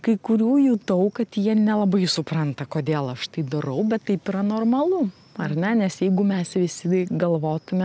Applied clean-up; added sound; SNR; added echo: none; none; none; none.